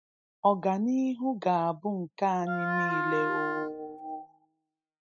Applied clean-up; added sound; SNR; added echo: classical method spectral subtraction.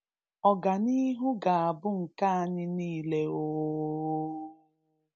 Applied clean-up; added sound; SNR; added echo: none; none; none; none.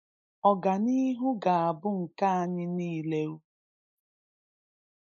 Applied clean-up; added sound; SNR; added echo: neural mask model Resemble Enhance denoiser.